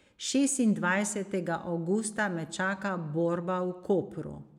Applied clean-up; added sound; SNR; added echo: none; none; none; none.